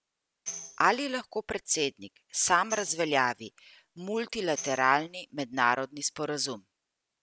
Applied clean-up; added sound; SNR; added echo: none; Tambourine; 15 dB; none.